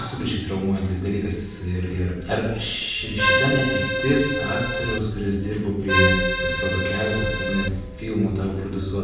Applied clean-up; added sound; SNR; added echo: none; Accordion; -2 dB; reverberation time 0.9 s.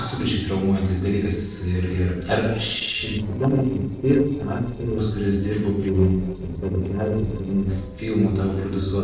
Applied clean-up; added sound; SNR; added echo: neural separator model SepFormer DNS4.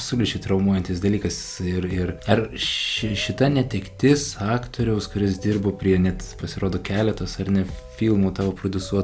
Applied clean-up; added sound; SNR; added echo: none; none; none; none.